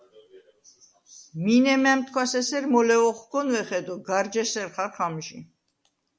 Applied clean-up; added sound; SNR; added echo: none; none; none; none.